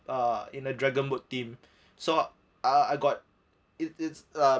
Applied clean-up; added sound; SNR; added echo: none; none; none; none.